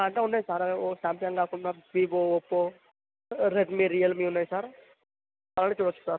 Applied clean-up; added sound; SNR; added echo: none; none; none; none.